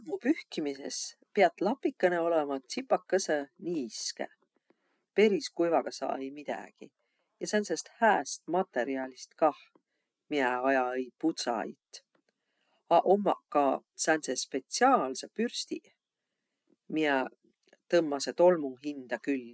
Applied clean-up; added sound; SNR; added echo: none; none; none; none.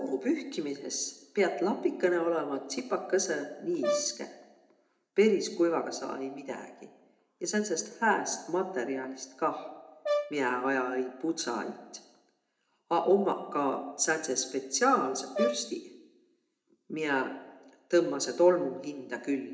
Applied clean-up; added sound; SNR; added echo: none; Brass instrument; 5 dB; reverberation time 0.6 s.